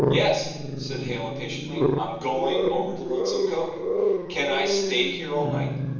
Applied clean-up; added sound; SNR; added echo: none; Growling; -1 dB; reverberation time 0.9 s.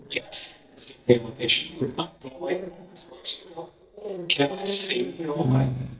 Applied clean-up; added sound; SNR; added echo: neural mask model DeepFilterNet 3.